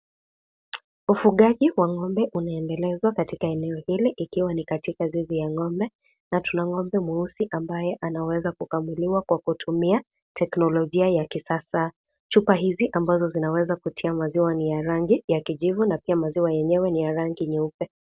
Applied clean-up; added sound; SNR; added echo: none; none; none; none.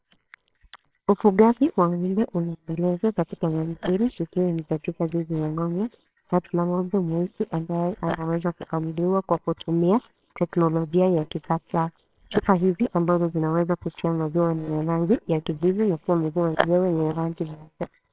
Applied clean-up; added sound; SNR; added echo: neural separator model SepFormer WHAMR!.